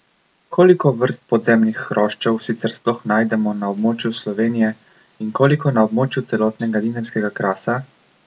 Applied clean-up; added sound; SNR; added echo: none; none; none; none.